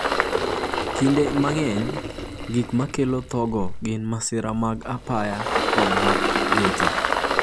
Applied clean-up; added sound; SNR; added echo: none; Engine; -1 dB; none.